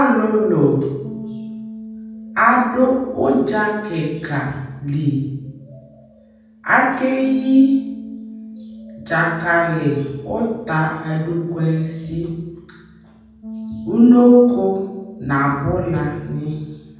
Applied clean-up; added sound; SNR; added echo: none; Bass guitar; 17 dB; reverberation time 1.2 s.